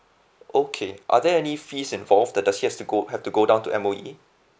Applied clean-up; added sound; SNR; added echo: none; none; none; none.